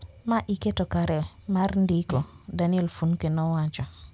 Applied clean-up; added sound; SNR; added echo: none; Snare drum; 15 dB; none.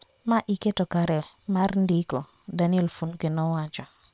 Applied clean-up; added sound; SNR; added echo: neural separator model SepFormer WHAM!.